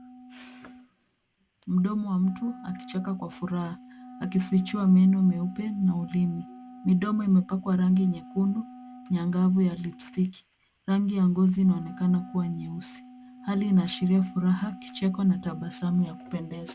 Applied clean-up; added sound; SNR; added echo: none; Wind instrument, woodwind instrument; 20 dB; none.